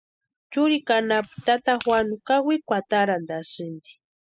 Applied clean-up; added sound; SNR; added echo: classical method spectral subtraction.